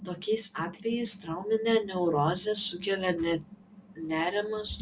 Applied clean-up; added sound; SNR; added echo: none; none; none; none.